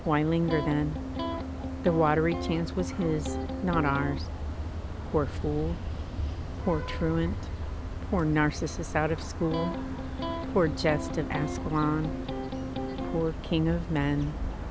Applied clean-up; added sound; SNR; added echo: none; Electric guitar + Vehicle horn, car horn, honking; 3 dB; none.